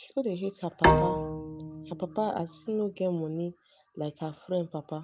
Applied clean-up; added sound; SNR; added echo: none; Bowed string instrument; -4 dB; none.